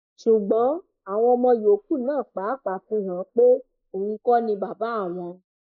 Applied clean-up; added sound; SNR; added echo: neural mask model Resemble Enhance denoiser.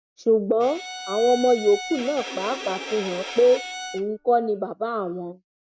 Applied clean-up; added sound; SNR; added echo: none; Bowed string instrument; 11 dB; none.